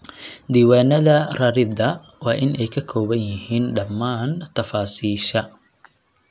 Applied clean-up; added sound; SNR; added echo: none; none; none; none.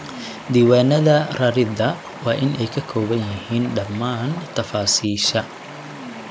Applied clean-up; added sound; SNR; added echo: none; Stream; 15 dB; none.